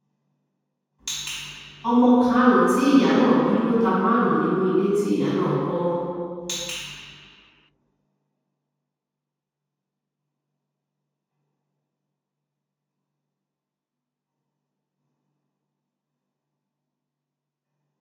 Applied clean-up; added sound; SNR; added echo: none; none; none; reverberation time 2.1 s.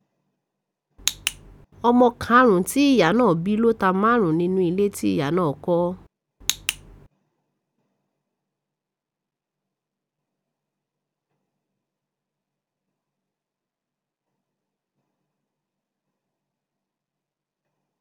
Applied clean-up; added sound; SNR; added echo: none; none; none; none.